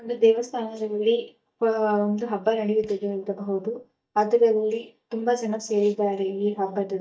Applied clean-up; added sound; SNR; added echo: neural mask model DeepFilterNet 3.